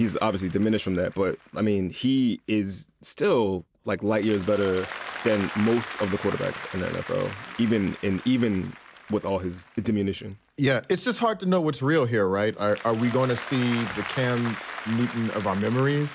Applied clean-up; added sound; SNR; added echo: none; Applause; 14 dB; none.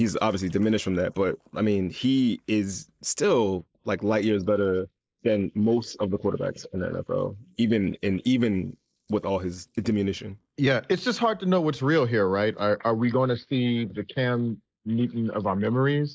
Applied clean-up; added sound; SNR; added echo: neural mask model Resemble Enhance denoiser.